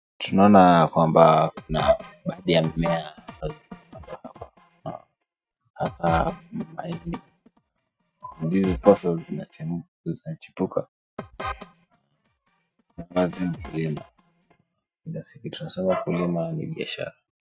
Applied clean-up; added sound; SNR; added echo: neural mask model RNNoise.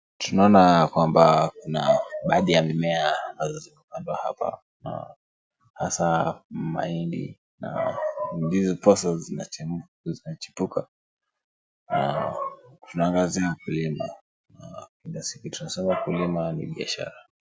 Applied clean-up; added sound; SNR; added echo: none; none; none; none.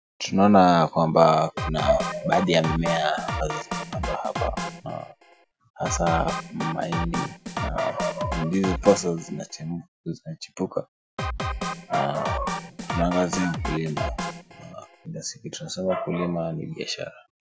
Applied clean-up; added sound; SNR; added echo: none; Drum kit; 6 dB; none.